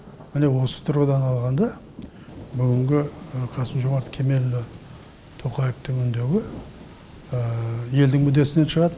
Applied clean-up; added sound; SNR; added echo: none; Thunder; 17 dB; none.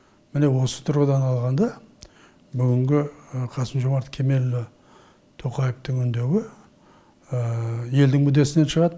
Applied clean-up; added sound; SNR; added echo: none; none; none; none.